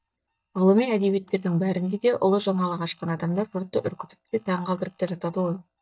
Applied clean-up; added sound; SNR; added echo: neural mask model DeepFilterNet 3.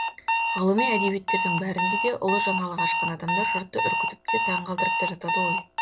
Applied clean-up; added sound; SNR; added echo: none; Alarm; -3 dB; none.